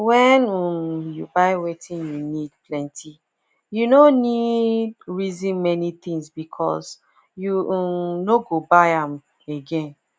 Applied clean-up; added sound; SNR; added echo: none; none; none; none.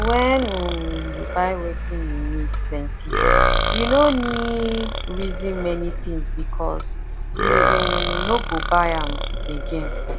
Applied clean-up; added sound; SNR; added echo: none; Burping, eructation + Car; -2 dB; none.